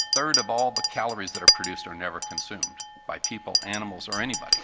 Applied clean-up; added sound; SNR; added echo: none; Chink, clink; -4 dB; none.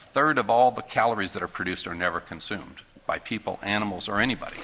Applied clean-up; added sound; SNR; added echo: none; none; none; none.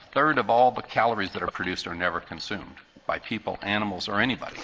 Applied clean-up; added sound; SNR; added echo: neural mask model Resemble Enhance denoiser.